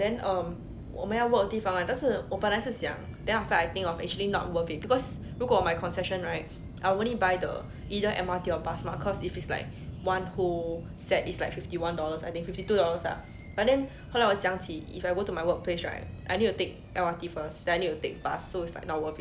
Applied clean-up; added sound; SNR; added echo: none; none; none; none.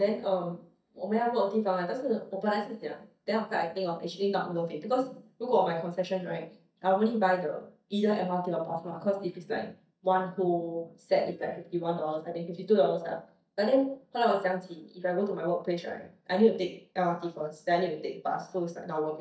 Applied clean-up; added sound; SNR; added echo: neural mask model DeepFilterNet 3.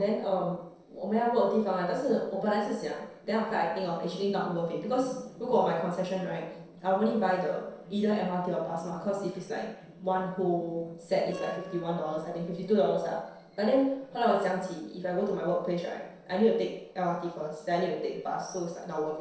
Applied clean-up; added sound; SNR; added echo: neural separator model SepFormer DNS4.